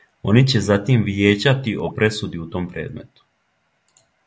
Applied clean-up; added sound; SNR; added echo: none; Raindrop / Drip; 19 dB; none.